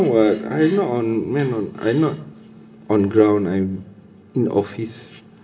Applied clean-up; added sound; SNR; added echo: none; Bass guitar; 18 dB; reverberation time 0.8 s.